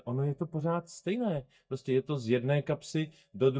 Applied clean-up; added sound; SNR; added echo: neural mask model DeepFilterNet 3.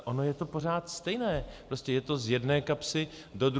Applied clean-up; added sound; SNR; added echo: none; none; none; none.